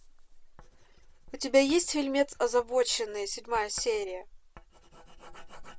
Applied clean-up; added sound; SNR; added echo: none; Writing; 18 dB; none.